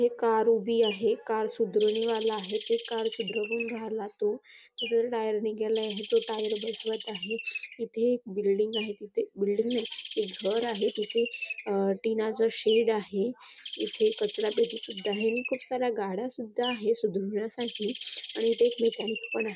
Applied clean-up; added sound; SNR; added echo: none; Bird; 13 dB; none.